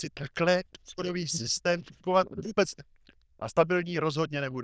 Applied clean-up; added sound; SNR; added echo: neural diffusion model UNIVERSE++.